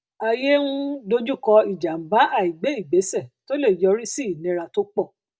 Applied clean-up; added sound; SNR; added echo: none; none; none; none.